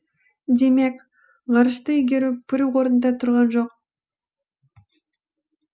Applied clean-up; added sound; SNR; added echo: none; none; none; none.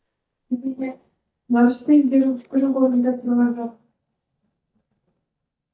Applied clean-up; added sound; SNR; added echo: neural mask model DeepFilterNet 3.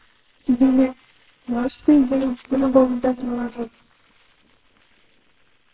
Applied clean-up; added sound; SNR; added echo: neural separator model SepFormer WHAMR!.